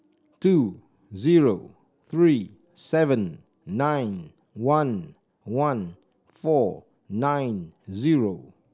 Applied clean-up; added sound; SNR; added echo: none; none; none; none.